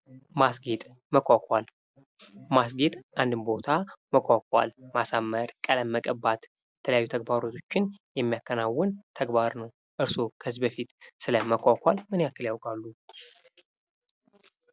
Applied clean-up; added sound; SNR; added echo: none; none; none; none.